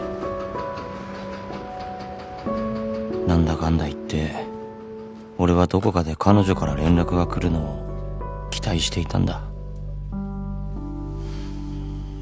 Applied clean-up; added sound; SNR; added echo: none; none; none; none.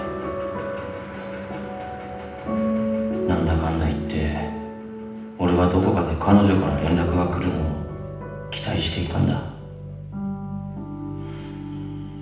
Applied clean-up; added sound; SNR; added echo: none; none; none; reverberation time 0.9 s.